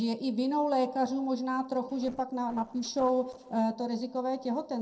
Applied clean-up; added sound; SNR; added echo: neural separator model SepFormer DNS4.